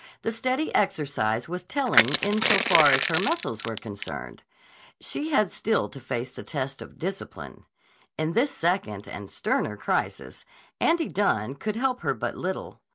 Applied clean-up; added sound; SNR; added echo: none; Crushing; 0 dB; none.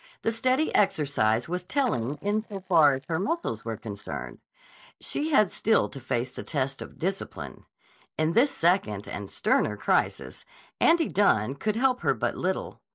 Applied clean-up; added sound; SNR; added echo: neural mask model DeepFilterNet 3.